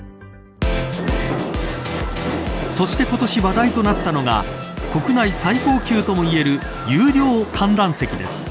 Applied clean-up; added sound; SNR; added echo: none; none; none; none.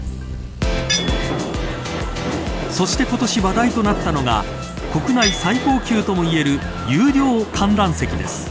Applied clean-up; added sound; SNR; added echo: none; Bird vocalization, bird call, bird song + Tools; 10 dB; none.